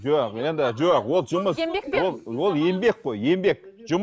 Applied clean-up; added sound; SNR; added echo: neural mask model Resemble Enhance denoiser.